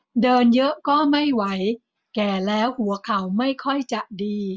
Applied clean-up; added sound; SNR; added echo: none; none; none; none.